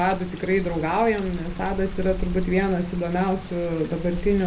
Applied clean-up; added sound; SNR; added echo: none; Water; 8 dB; reverberation time 0.3 s.